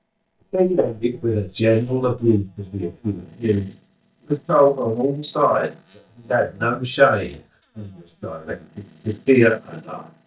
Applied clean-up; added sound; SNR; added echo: neural mask model DeepFilterNet 3.